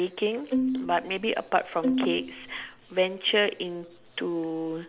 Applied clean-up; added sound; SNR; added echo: none; Bowed string instrument; 1 dB; none.